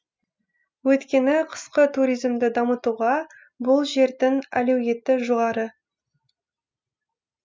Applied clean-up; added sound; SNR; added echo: none; none; none; none.